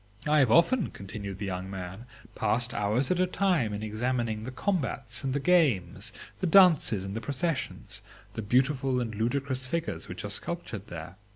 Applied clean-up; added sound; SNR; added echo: none; none; none; none.